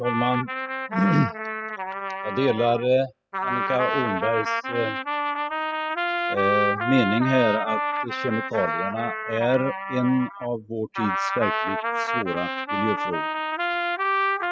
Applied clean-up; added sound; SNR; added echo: classical method spectral subtraction.